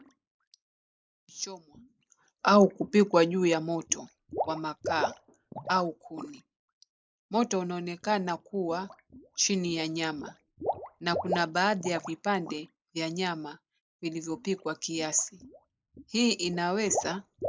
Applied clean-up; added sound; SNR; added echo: neural mask model Resemble Enhance denoiser.